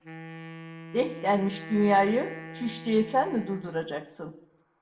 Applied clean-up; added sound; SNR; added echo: none; Wind instrument, woodwind instrument; 15 dB; reverberation time 0.6 s.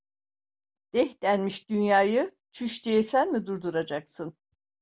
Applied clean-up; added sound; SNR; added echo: none; none; none; none.